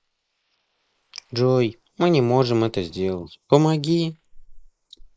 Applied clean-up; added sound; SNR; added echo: neural mask model Resemble Enhance denoiser.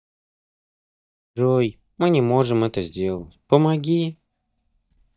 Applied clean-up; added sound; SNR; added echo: neural mask model DeepFilterNet 3.